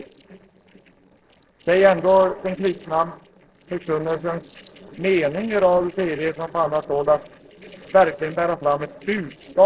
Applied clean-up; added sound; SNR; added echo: neural separator model SepFormer DNS4.